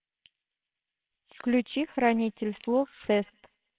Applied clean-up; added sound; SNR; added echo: neural separator model SepFormer WHAMR!.